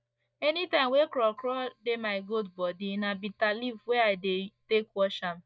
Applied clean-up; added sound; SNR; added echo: neural mask model DeepFilterNet 3.